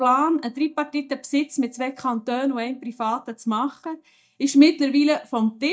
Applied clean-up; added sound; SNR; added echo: neural mask model DeepFilterNet 3.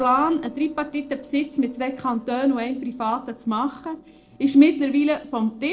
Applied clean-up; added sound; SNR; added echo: neural separator model SepFormer DNS4.